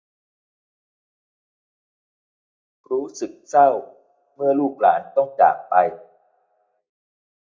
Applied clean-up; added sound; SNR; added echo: none; none; none; reverberation time 0.2 s.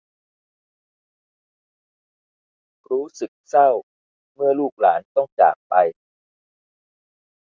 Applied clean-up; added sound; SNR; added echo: none; none; none; none.